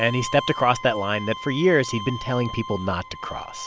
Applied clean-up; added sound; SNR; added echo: none; Bowed string instrument; 12 dB; none.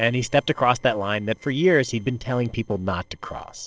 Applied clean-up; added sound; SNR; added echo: neural separator model SepFormer DNS4.